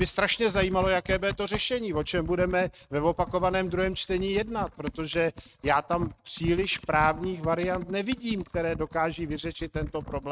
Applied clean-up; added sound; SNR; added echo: neural mask model RNNoise.